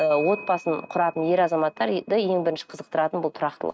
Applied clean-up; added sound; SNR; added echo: neural mask model RNNoise.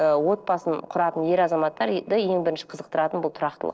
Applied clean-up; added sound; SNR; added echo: neural separator model SepFormer DNS4.